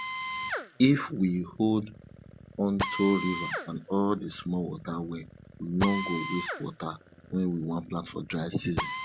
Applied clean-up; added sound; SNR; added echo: none; Drill; 7 dB; none.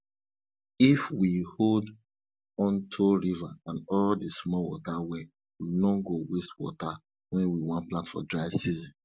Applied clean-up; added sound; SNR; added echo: none; none; none; none.